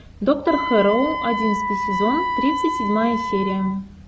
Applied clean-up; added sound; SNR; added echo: none; Wind instrument, woodwind instrument; 3 dB; none.